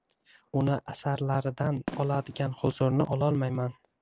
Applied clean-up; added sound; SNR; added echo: none; Fireworks; 19 dB; none.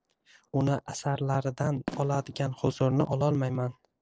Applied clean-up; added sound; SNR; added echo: neural separator model SepFormer DNS4.